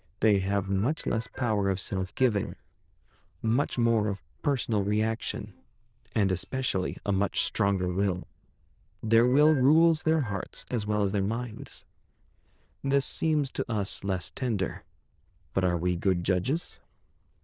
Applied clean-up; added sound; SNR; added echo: neural diffusion model UNIVERSE++.